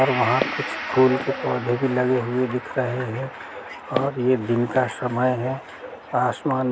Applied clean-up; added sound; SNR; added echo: none; Gong + Walk, footsteps; 10 dB; none.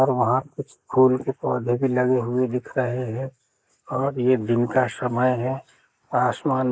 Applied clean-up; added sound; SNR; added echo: neural mask model Resemble Enhance denoiser.